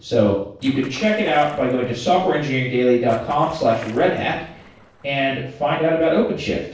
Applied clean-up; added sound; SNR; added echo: neural separator model SepFormer DNS4.